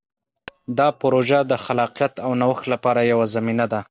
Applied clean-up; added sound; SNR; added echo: neural separator model SepFormer DNS4.